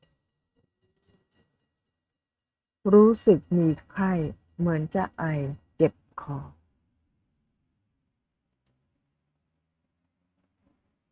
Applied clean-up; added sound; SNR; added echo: neural mask model RNNoise.